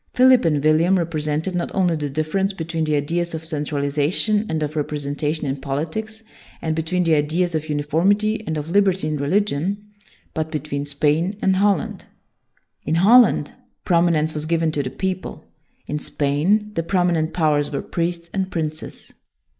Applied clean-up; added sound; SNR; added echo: neural mask model Resemble Enhance denoiser.